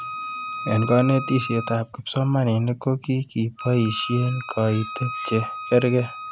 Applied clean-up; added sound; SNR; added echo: none; Wind instrument, woodwind instrument; 11 dB; none.